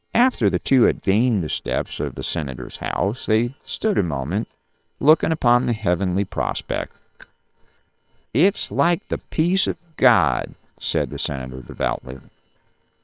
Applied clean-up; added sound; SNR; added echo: neural separator model SepFormer WHAM!.